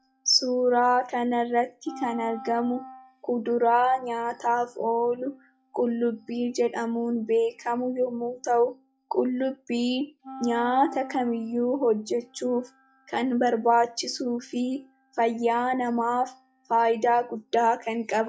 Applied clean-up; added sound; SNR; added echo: classical method log-MMSE.